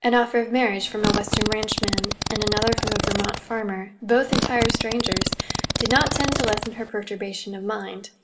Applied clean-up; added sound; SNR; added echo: none; Fart; 0 dB; reverberation time 0.3 s.